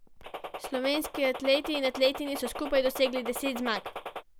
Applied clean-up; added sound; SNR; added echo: none; Gunshot, gunfire; 10 dB; none.